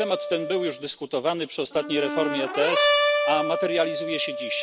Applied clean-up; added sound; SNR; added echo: none; Brass instrument; 0 dB; none.